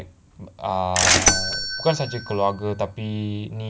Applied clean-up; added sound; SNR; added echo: none; Bell / Mechanisms; -2 dB; none.